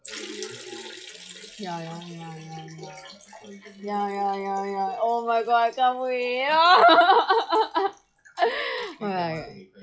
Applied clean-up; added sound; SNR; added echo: classical method log-MMSE.